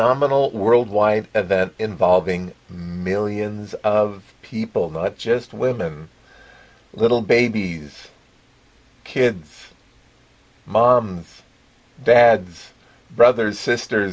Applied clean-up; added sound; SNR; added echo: none; none; none; none.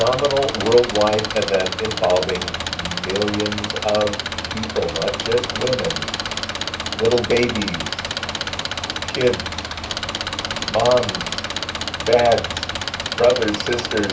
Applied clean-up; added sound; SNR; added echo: none; Engine; 4 dB; reverberation time 0.3 s.